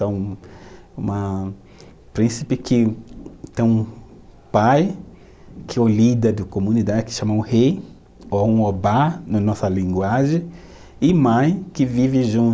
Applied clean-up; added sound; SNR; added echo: none; none; none; none.